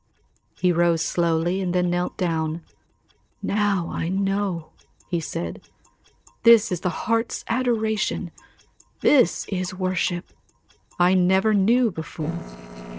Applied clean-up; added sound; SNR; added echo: neural separator model SepFormer DNS4.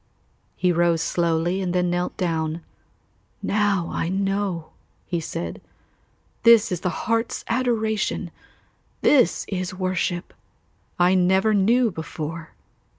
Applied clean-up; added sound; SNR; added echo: none; none; none; none.